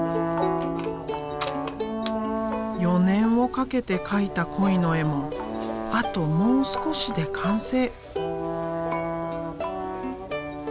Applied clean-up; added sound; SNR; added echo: none; none; none; none.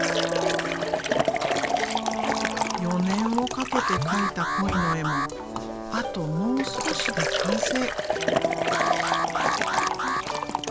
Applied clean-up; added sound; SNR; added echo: none; Alarm + Liquid; -2 dB; none.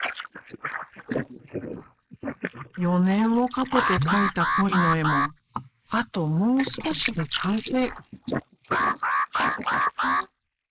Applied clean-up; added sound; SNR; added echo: neural mask model Resemble Enhance denoiser.